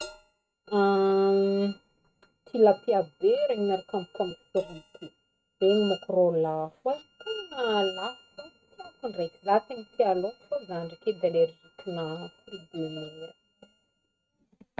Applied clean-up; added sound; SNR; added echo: neural mask model RNNoise.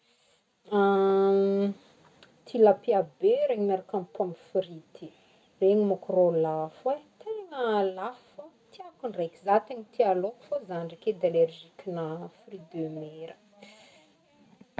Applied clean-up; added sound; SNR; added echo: none; none; none; none.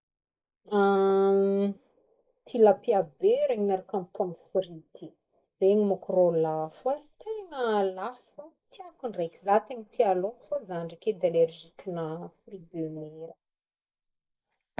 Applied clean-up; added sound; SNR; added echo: neural mask model Resemble Enhance denoiser.